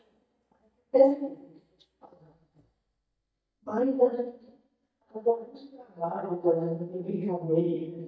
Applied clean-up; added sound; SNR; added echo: neural mask model DeepFilterNet 3.